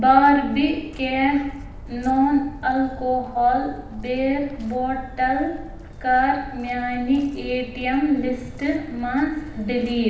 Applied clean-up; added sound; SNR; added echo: none; Walk, footsteps; 15 dB; reverberation time 0.9 s.